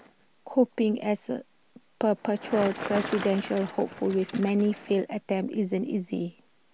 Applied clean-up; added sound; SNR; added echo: none; Bicycle; 14 dB; none.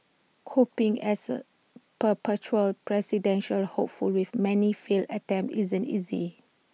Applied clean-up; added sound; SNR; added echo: none; none; none; none.